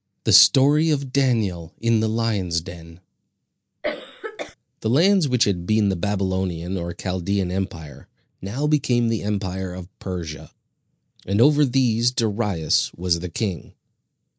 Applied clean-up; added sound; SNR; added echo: neural mask model Resemble Enhance denoiser.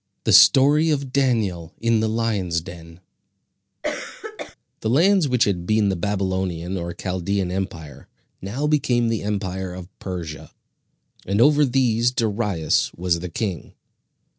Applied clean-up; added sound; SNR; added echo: none; Cough; 7 dB; none.